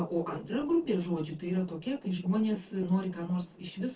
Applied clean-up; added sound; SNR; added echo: neural separator model SepFormer DNS4.